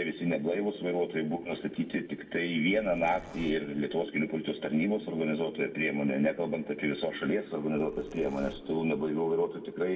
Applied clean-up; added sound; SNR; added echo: none; Zipper (clothing); 18 dB; reverberation time 1.3 s.